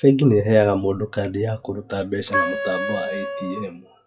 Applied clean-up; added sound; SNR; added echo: classical method WPE with log-MMSE.